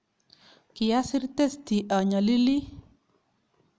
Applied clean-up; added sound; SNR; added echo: none; none; none; none.